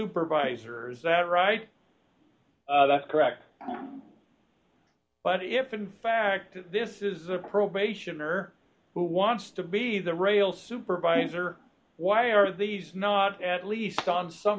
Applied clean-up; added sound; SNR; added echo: none; none; none; none.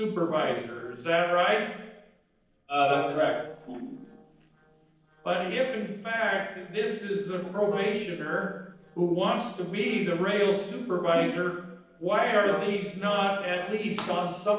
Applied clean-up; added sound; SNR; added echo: neural separator model SepFormer DNS4.